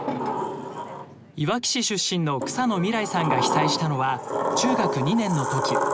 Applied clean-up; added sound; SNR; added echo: none; Sliding door; 2 dB; none.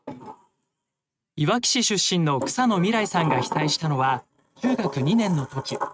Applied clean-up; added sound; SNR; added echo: neural mask model RNNoise.